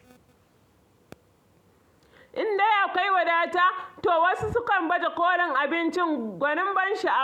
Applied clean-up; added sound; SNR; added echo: none; none; none; none.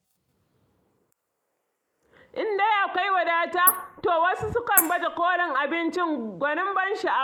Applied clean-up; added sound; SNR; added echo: neural mask model Resemble Enhance denoiser.